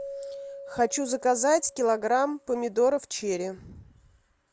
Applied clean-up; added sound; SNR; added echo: none; Keyboard (musical); 17 dB; none.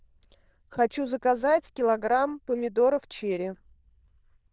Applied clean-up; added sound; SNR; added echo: neural diffusion model UNIVERSE++.